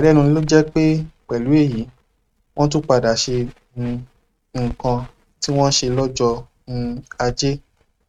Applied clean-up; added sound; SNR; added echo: neural mask model RNNoise.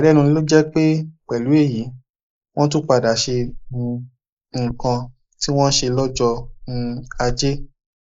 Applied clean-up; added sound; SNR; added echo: neural mask model Resemble Enhance denoiser.